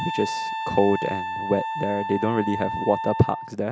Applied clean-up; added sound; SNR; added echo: none; Wind instrument, woodwind instrument; 5 dB; none.